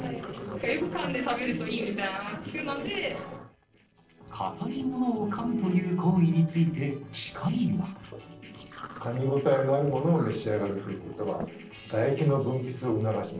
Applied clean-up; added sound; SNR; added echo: neural separator model SepFormer DNS4.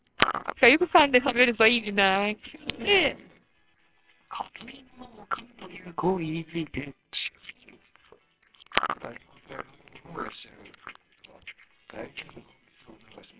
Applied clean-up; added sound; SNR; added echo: neural separator model SepFormer WHAMR!.